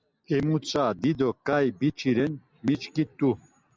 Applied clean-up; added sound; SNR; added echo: none; none; none; none.